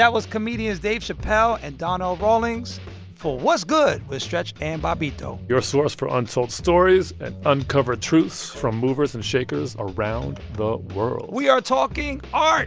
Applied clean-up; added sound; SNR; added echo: none; none; none; none.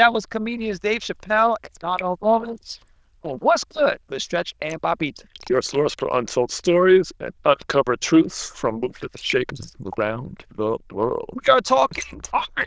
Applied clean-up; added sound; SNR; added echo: neural diffusion model UNIVERSE++.